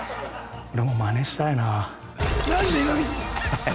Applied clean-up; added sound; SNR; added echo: none; none; none; none.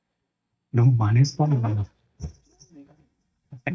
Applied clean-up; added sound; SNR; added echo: neural mask model DeepFilterNet 3.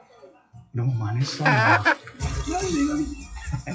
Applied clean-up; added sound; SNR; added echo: classical method WPE with log-MMSE.